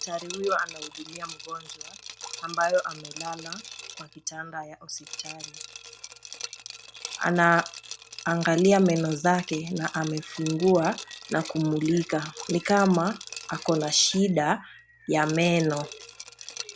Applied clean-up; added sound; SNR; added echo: none; Liquid; 15 dB; none.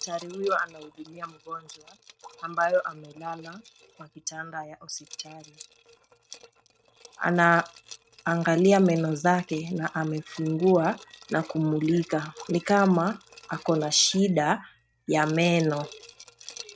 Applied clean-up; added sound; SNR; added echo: neural mask model RNNoise.